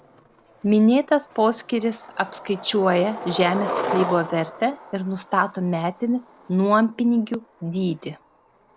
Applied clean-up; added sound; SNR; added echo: none; Skateboard; 12 dB; none.